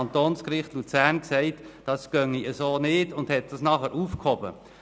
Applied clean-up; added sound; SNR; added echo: none; none; none; none.